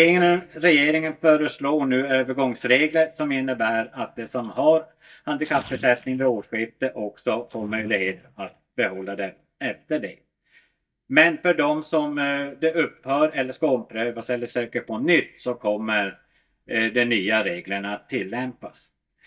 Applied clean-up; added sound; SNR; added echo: neural mask model DeepFilterNet 3.